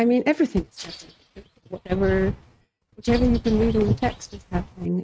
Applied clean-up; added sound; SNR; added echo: neural mask model RNNoise.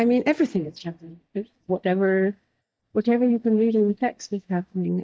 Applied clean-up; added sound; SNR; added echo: neural mask model DeepFilterNet 3.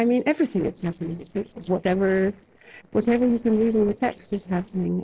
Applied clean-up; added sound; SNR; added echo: neural separator model SepFormer DNS4.